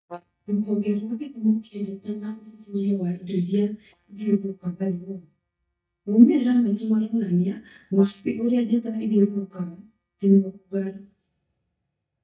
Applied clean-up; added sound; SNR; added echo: neural mask model DeepFilterNet 3.